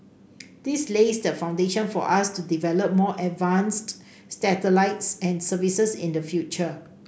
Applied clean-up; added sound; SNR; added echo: none; none; none; none.